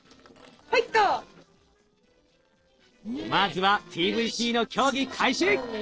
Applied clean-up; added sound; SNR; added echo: neural separator model SepFormer DNS4.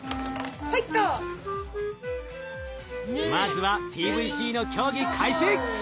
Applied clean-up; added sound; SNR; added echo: none; Wind instrument, woodwind instrument; 6 dB; none.